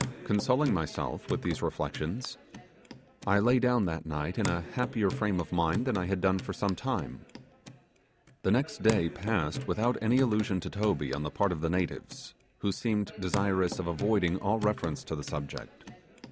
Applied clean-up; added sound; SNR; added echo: none; Hands / Wood; 12 dB; none.